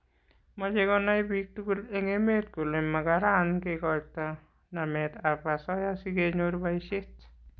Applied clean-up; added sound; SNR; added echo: none; none; none; none.